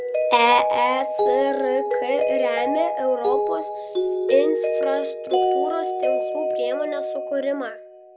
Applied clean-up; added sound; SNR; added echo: none; Mallet percussion; -1 dB; none.